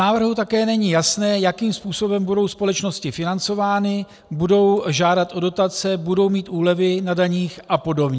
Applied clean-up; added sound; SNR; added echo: none; none; none; none.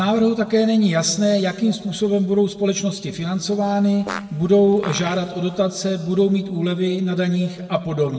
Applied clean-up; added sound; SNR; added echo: none; Fart; 16 dB; reverberation time 1.4 s.